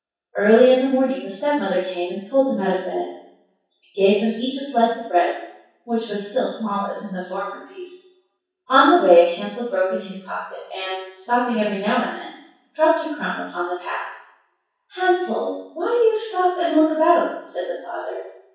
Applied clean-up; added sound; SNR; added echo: none; none; none; reverberation time 0.7 s.